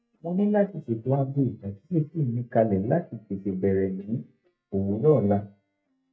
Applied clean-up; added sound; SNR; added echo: neural mask model DeepFilterNet 3.